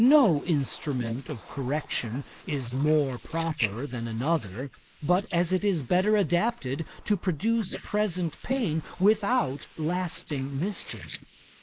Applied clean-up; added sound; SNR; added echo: neural mask model Resemble Enhance denoiser.